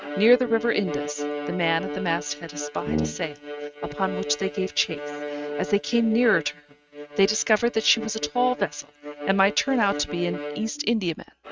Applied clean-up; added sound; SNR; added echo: neural mask model RNNoise.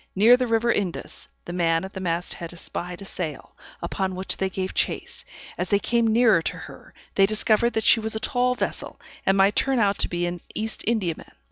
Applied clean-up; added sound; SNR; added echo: none; none; none; none.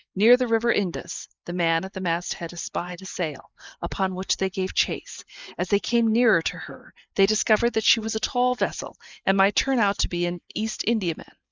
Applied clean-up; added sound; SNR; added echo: neural mask model Resemble Enhance denoiser.